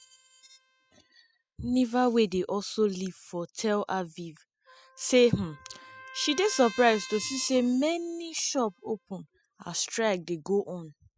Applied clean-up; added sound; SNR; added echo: classical method spectral subtraction.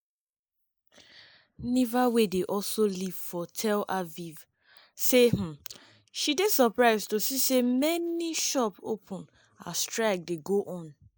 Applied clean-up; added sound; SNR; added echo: neural mask model Resemble Enhance denoiser.